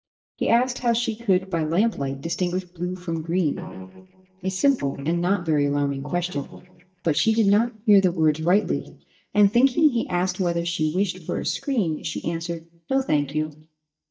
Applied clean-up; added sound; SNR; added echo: neural mask model DeepFilterNet 3.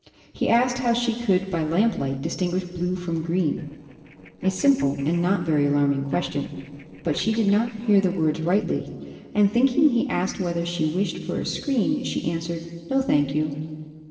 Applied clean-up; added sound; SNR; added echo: neural separator model SepFormer DNS4.